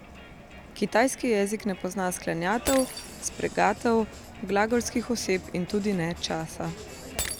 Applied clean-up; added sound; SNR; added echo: none; Crowd + Shatter; 12 dB; none.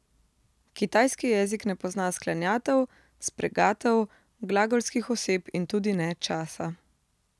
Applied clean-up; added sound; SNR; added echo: none; none; none; none.